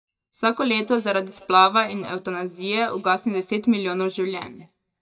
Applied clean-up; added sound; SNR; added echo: neural mask model DeepFilterNet 3.